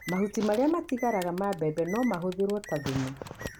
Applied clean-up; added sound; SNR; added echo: none; Typing + Bird; 17 dB; none.